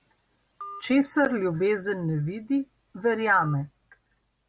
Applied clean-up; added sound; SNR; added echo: none; Telephone; 19 dB; none.